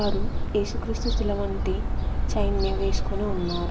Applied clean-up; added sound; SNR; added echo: none; Gull, seagull / Fowl; -5 dB; reverberation time 0.6 s.